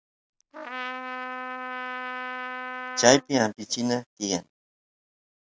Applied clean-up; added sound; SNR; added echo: none; Trumpet; 6 dB; none.